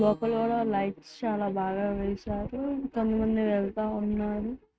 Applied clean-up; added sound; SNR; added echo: neural mask model RNNoise.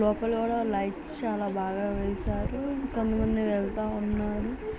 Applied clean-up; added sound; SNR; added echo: none; none; none; none.